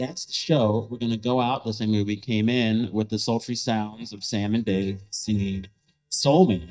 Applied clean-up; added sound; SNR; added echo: neural mask model DeepFilterNet 3.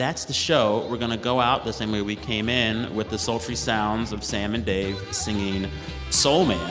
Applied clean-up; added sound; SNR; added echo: none; none; none; none.